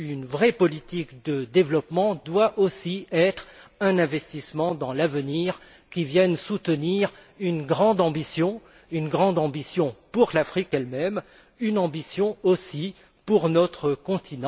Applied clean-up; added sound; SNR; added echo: none; none; none; none.